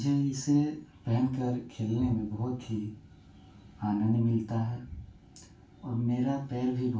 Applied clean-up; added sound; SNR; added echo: none; Bowed string instrument; 17 dB; reverberation time 0.2 s.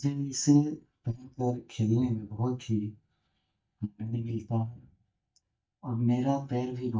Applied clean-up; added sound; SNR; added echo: neural mask model DeepFilterNet 3.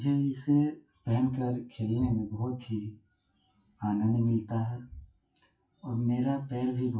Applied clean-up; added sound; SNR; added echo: classical method WPE with log-MMSE.